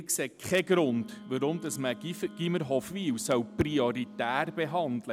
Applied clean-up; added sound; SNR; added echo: none; Wind instrument, woodwind instrument; 18 dB; none.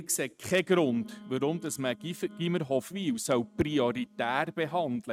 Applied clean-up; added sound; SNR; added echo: neural mask model RNNoise.